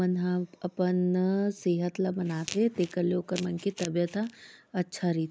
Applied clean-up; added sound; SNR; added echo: none; none; none; none.